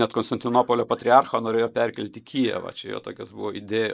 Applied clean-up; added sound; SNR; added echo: neural mask model Resemble Enhance denoiser.